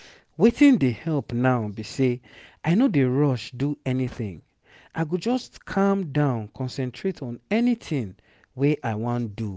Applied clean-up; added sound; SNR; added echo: none; none; none; none.